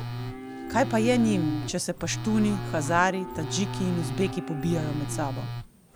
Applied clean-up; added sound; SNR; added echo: none; Livestock, farm animals, working animals + Telephone; 5 dB; none.